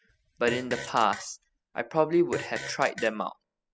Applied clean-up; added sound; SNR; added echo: classical method spectral subtraction.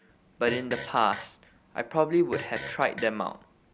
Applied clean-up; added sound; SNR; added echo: none; Fart; 13 dB; none.